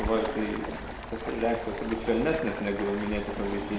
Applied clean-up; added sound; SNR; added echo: none; Stream; 6 dB; none.